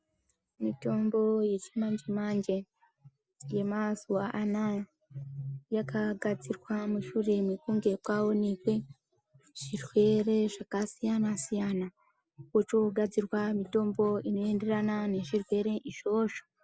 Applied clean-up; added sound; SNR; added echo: none; none; none; none.